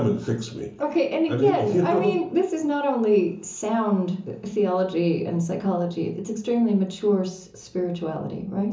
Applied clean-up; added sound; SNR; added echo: none; none; none; reverberation time 0.8 s.